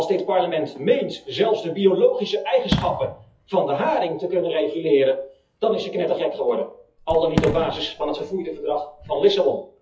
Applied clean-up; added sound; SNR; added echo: classical method WPE with log-MMSE.